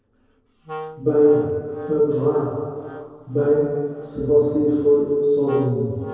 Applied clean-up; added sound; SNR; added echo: none; Wind instrument, woodwind instrument; 19 dB; reverberation time 2.2 s.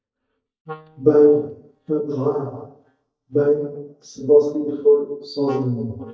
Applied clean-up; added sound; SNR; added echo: neural mask model DeepFilterNet 3.